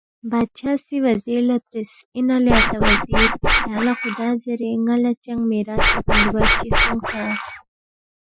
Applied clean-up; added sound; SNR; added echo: classical method Wiener filter.